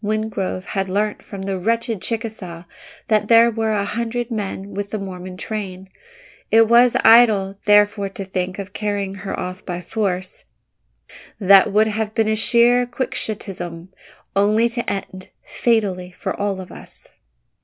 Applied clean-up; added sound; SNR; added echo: none; none; none; none.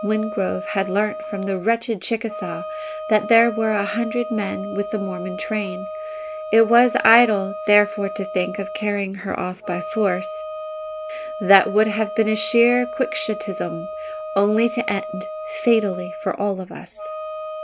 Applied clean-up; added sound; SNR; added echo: none; Wind instrument, woodwind instrument; 9 dB; none.